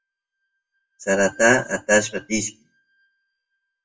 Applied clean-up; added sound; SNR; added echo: classical method WPE with log-MMSE.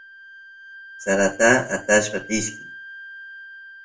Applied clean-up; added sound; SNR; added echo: none; Wind instrument, woodwind instrument; 17 dB; reverberation time 0.3 s.